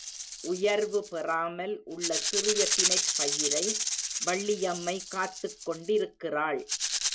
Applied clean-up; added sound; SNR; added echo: none; Rattle (instrument); 0 dB; none.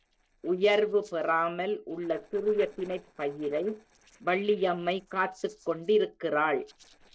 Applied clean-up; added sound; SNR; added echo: neural separator model SepFormer DNS4.